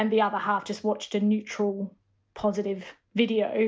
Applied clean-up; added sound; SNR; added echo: none; none; none; none.